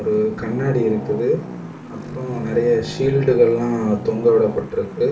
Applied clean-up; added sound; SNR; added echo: none; Traffic noise, roadway noise; 11 dB; reverberation time 0.3 s.